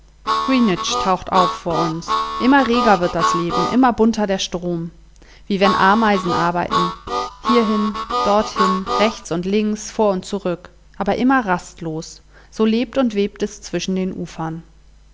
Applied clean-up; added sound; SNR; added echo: none; Harmonica; 3 dB; none.